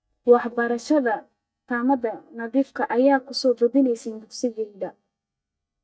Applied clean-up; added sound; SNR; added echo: neural mask model DeepFilterNet 3.